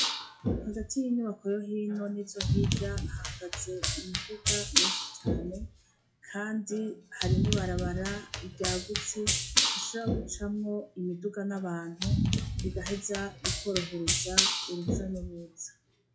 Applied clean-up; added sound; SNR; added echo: classical method WPE with log-MMSE.